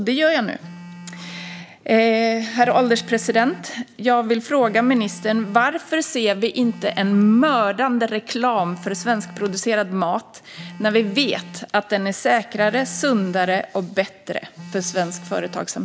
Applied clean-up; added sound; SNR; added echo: none; Telephone; 19 dB; none.